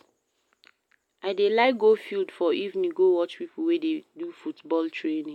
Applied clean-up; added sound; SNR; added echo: none; none; none; none.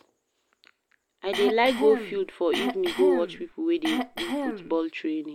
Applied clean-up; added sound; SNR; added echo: none; Cough; 5 dB; none.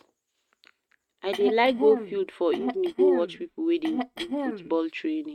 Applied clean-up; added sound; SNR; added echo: neural mask model RNNoise.